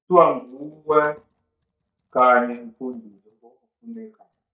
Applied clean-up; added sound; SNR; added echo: neural mask model DeepFilterNet 3.